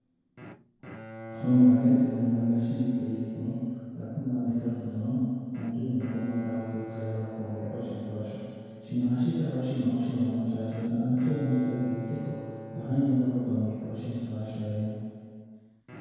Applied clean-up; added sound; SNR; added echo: none; Bowed string instrument; 15 dB; reverberation time 2.0 s.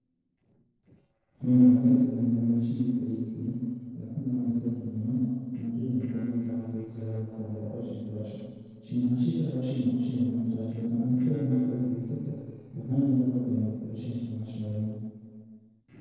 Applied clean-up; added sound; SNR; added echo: neural separator model SepFormer DNS4.